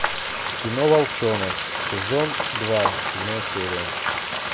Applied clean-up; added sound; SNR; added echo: none; Frying (food); 1 dB; none.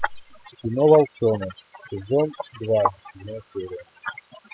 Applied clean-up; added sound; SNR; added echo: classical method spectral subtraction.